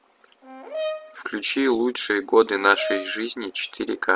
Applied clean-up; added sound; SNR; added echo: none; Brass instrument; 11 dB; none.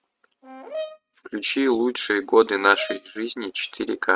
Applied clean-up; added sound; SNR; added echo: neural mask model RNNoise.